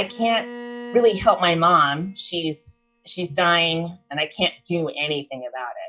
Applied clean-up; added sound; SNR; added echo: classical method log-MMSE.